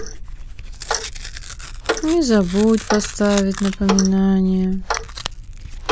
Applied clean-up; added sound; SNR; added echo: none; Clock + Tearing; 7 dB; none.